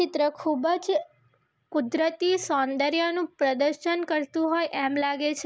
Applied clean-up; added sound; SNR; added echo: none; none; none; none.